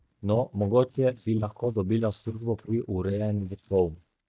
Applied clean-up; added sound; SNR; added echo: neural mask model DeepFilterNet 3.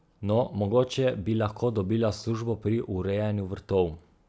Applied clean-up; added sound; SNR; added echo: none; none; none; none.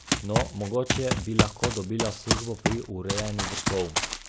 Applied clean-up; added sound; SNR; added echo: none; Run; -2 dB; none.